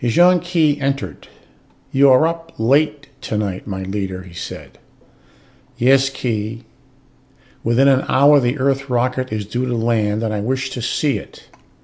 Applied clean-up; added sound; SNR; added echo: none; none; none; none.